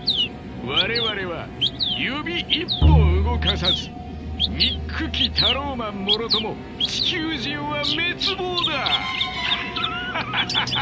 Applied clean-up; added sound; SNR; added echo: none; Bowed string instrument + Bird vocalization, bird call, bird song; -3 dB; none.